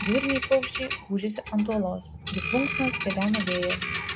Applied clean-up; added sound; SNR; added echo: none; Bird vocalization, bird call, bird song; -5 dB; none.